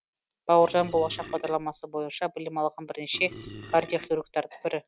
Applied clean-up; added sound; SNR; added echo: none; Burping, eructation; 15 dB; none.